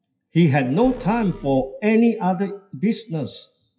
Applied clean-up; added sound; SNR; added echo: classical method WPE with log-MMSE.